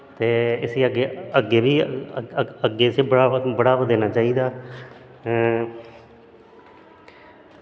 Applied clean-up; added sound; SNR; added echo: none; none; none; none.